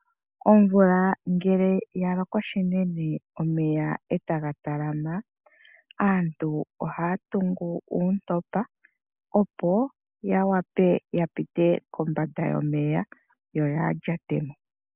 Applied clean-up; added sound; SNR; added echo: none; none; none; none.